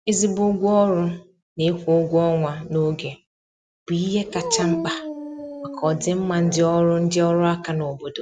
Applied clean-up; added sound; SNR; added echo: none; Dog; 9 dB; none.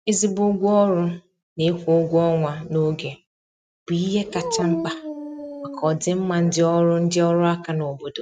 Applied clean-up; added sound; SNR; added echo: neural mask model RNNoise.